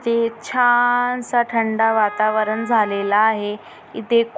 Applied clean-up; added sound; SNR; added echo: none; Wind instrument, woodwind instrument; 17 dB; none.